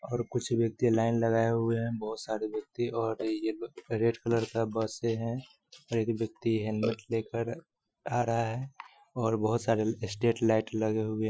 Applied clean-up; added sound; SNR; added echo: classical method Wiener filter.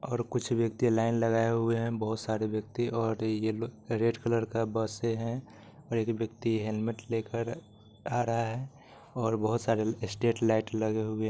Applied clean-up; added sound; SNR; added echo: none; none; none; none.